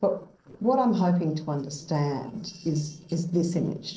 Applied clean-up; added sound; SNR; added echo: neural separator model SepFormer DNS4.